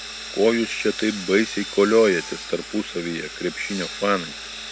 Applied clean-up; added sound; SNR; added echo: none; Sawing; 12 dB; none.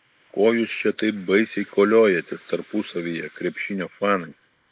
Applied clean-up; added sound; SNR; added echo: neural mask model Resemble Enhance denoiser.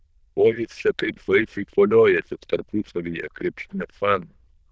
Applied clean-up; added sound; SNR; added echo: neural diffusion model UNIVERSE++.